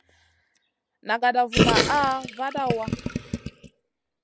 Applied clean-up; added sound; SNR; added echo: none; Gurgling; -1 dB; none.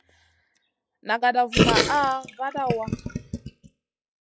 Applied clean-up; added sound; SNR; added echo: classical method log-MMSE.